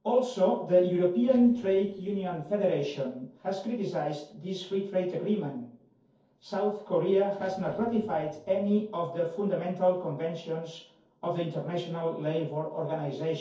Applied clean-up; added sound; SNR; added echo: neural separator model SepFormer DNS4.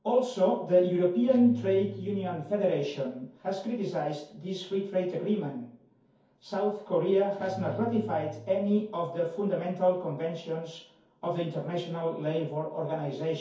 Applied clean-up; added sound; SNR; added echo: none; Guitar; 17 dB; reverberation time 0.6 s.